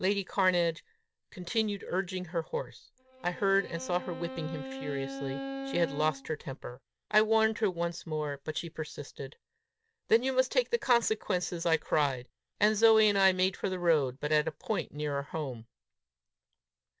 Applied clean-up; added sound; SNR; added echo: none; Bowed string instrument; 9 dB; none.